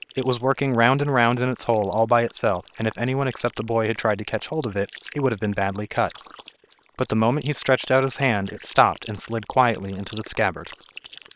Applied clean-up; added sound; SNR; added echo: neural separator model SepFormer WHAM!.